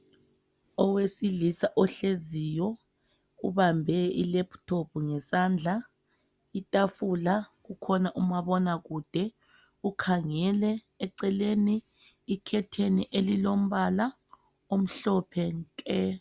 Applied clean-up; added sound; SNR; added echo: none; none; none; none.